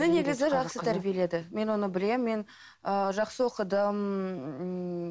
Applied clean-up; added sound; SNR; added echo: none; none; none; none.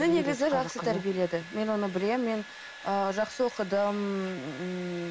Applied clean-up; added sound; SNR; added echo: none; Domestic sounds, home sounds; 16 dB; none.